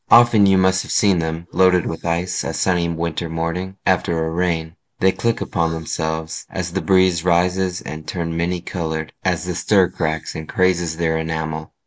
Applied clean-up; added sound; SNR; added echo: neural mask model Resemble Enhance denoiser.